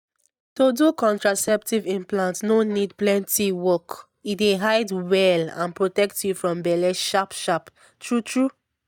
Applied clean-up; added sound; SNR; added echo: neural mask model DeepFilterNet 3.